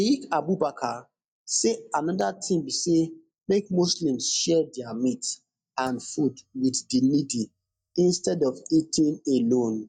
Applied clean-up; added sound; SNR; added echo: neural mask model DeepFilterNet 3.